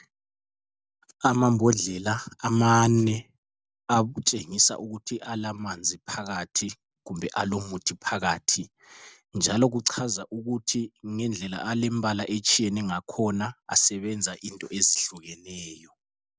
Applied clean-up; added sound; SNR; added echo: none; none; none; none.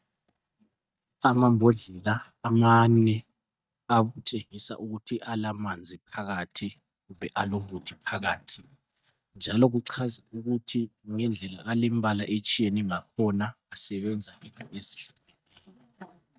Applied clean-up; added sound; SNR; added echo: neural mask model DeepFilterNet 3.